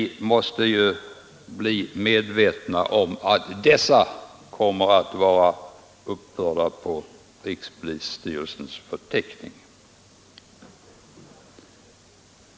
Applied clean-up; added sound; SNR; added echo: none; none; none; none.